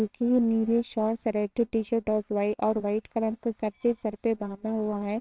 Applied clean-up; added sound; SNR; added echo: neural separator model SepFormer WHAMR!.